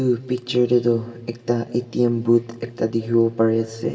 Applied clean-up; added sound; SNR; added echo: none; none; none; reverberation time 2.6 s.